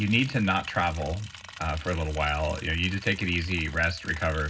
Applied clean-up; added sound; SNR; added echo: none; Liquid; 17 dB; reverberation time 0.4 s.